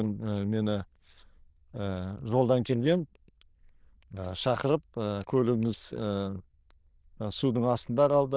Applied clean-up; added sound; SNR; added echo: neural diffusion model UNIVERSE++.